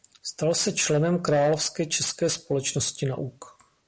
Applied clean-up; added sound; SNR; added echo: none; none; none; none.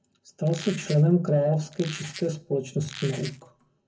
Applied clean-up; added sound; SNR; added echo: none; Squeak; 15 dB; reverberation time 0.3 s.